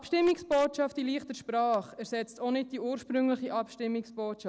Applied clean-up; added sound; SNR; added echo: none; none; none; none.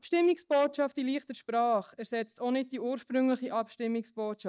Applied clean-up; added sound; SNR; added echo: neural mask model DeepFilterNet 3.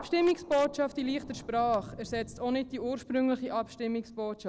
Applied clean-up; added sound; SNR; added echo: none; Thunder; 19 dB; none.